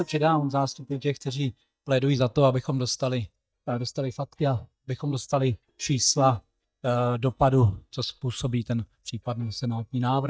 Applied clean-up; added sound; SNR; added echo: neural mask model DeepFilterNet 3.